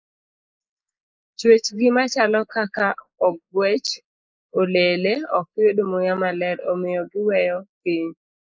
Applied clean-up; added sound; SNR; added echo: neural mask model Resemble Enhance denoiser.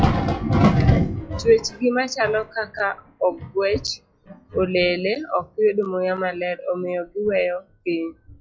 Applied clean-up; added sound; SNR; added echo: classical method log-MMSE.